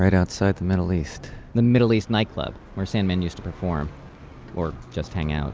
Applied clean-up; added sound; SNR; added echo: none; none; none; none.